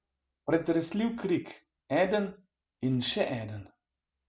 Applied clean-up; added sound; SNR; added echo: none; none; none; none.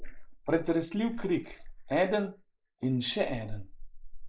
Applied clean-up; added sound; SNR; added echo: neural mask model Resemble Enhance denoiser.